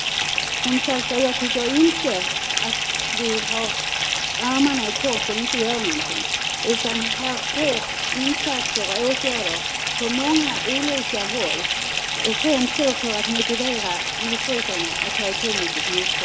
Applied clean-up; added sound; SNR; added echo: none; Fill (with liquid) / Bathtub (filling or washing); -1 dB; none.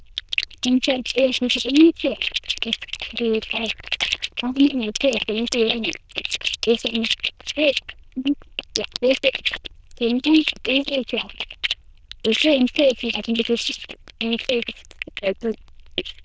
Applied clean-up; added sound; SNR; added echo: neural diffusion model UNIVERSE++.